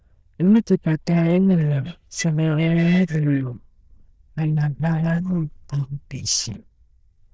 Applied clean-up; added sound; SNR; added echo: neural diffusion model UNIVERSE++.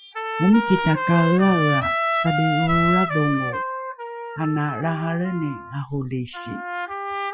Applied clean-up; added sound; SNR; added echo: classical method Wiener filter.